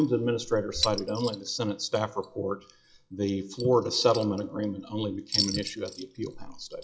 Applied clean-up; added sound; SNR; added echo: classical method log-MMSE.